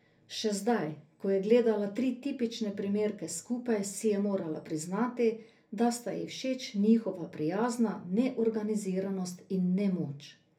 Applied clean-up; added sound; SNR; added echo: none; none; none; reverberation time 0.3 s.